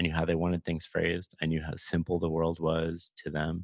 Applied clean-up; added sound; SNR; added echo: none; none; none; none.